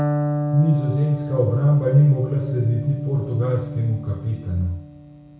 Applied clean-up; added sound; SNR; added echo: none; Electric guitar; 6 dB; reverberation time 0.6 s.